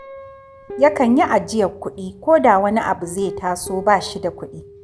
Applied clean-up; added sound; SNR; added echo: none; Guitar; 16 dB; none.